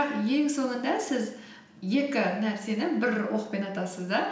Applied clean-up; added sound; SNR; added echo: none; none; none; none.